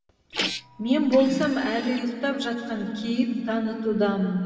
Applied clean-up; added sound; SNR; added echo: none; Printer; 9 dB; reverberation time 2.6 s.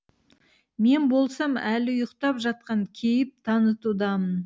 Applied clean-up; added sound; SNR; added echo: none; none; none; none.